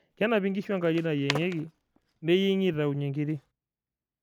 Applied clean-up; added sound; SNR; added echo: none; Skateboard; 14 dB; none.